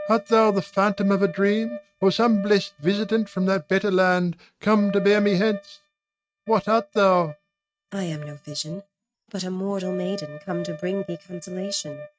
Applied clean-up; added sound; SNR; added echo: neural mask model RNNoise.